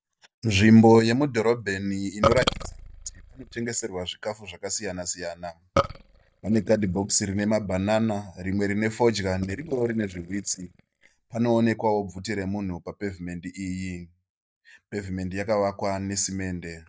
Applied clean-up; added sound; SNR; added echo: neural mask model DeepFilterNet 3.